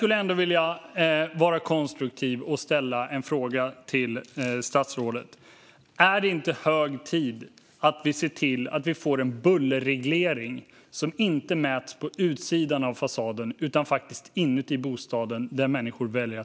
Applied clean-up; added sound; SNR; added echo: none; none; none; none.